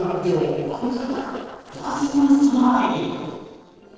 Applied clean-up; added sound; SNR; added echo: neural separator model SepFormer DNS4.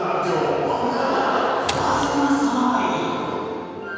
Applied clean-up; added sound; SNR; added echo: none; Shatter; 17 dB; reverberation time 2.2 s.